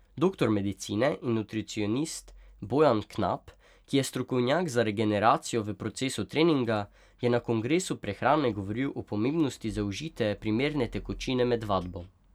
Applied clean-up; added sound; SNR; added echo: none; none; none; none.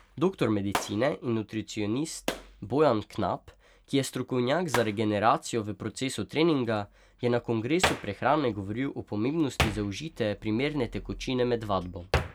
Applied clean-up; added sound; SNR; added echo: none; Hands; 9 dB; none.